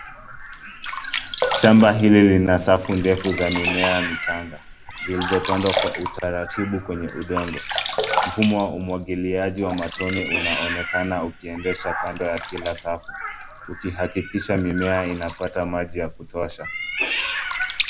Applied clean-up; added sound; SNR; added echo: none; Sink (filling or washing) + Meow; 6 dB; none.